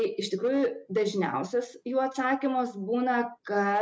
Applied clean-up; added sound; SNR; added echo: none; none; none; none.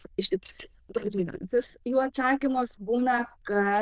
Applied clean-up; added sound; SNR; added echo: neural diffusion model UNIVERSE++.